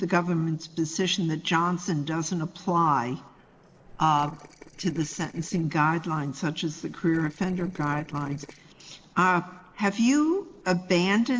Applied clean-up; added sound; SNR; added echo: neural separator model SepFormer DNS4.